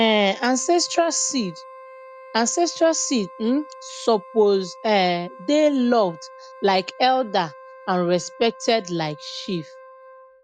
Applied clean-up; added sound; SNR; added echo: none; Wind instrument, woodwind instrument; 20 dB; none.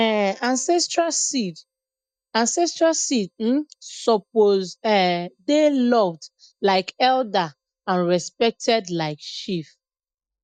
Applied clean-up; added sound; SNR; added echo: neural mask model DeepFilterNet 3.